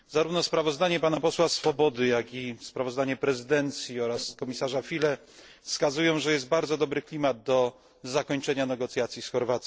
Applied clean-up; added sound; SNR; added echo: neural separator model SepFormer DNS4.